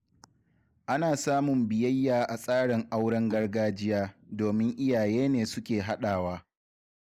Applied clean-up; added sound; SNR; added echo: neural mask model Resemble Enhance denoiser.